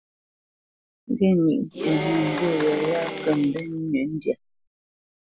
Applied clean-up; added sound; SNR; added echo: none; Applause / Cheering; 6 dB; none.